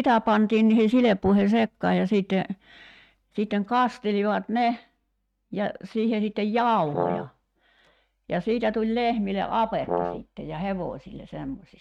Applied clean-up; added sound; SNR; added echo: neural mask model RNNoise.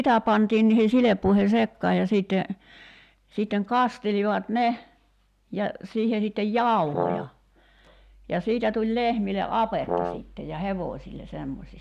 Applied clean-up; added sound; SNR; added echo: none; Brass instrument; 5 dB; none.